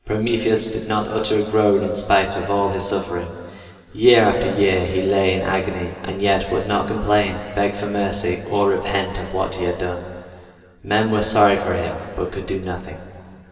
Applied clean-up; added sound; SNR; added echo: none; none; none; reverberation time 2.5 s.